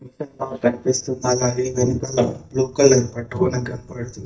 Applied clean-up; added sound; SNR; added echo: neural mask model DeepFilterNet 3.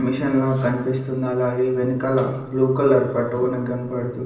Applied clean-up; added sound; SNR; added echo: neural separator model SepFormer DNS4.